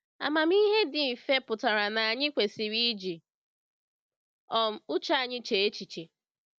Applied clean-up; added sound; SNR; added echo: none; none; none; none.